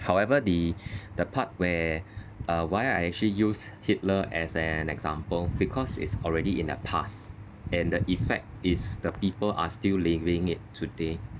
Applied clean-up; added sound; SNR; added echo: none; none; none; none.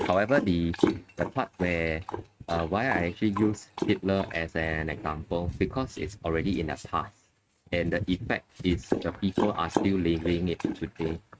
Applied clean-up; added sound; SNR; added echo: neural mask model RNNoise.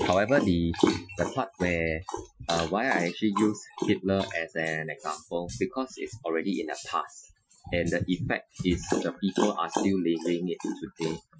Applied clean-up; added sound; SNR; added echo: classical method Wiener filter.